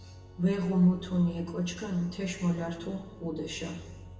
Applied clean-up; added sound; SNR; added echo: none; Organ; 18 dB; reverberation time 1.1 s.